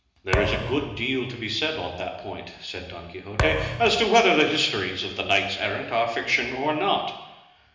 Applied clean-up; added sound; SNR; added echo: none; Thump, thud; 4 dB; reverberation time 1.0 s.